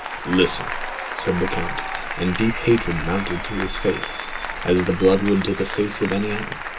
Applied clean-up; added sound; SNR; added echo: none; Applause; 7 dB; reverberation time 0.2 s.